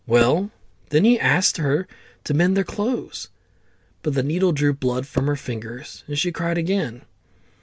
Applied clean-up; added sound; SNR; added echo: none; Percussion; 8 dB; none.